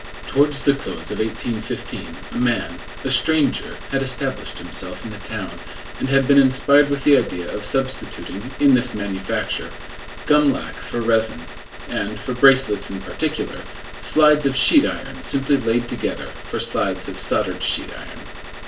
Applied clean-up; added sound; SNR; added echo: none; Gunshot, gunfire; 11 dB; reverberation time 0.2 s.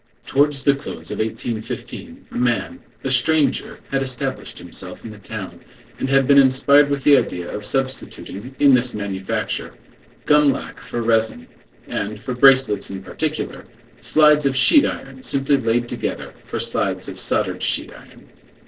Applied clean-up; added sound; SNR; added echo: neural separator model SepFormer DNS4.